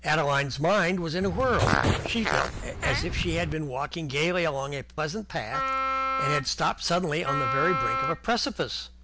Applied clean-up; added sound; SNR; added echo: none; Fart + Wind instrument, woodwind instrument; 0 dB; none.